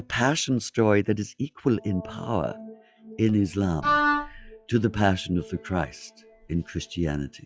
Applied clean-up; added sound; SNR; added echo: classical method log-MMSE.